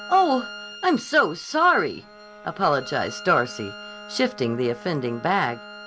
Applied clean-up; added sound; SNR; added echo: none; Bowed string instrument + Bowed string instrument; 16 dB; none.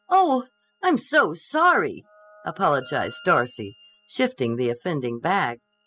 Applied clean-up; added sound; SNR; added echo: classical method spectral subtraction.